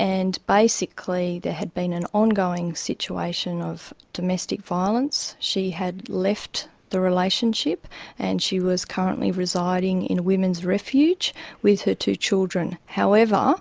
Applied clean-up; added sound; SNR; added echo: none; none; none; none.